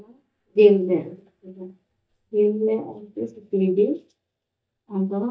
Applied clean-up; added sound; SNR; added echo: neural mask model DeepFilterNet 3.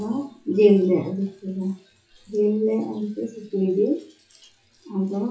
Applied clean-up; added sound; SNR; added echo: classical method WPE with log-MMSE.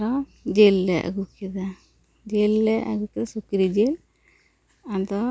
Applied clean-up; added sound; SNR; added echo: none; none; none; none.